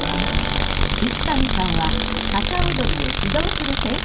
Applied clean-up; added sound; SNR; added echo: none; Tools; -4 dB; reverberation time 0.3 s.